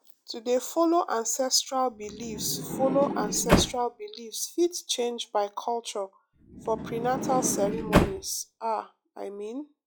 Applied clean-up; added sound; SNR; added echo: classical method log-MMSE.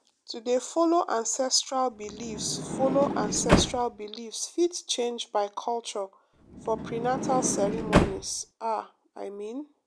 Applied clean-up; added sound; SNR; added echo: none; Sliding door; -1 dB; none.